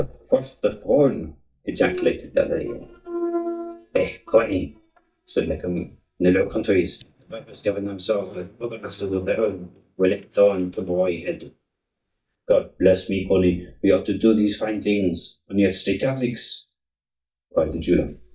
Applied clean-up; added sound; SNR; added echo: neural mask model DeepFilterNet 3.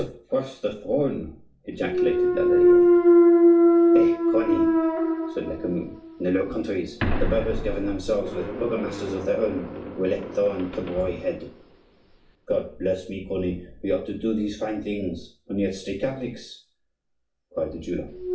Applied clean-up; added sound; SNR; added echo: none; Thump, thud; -4 dB; reverberation time 0.4 s.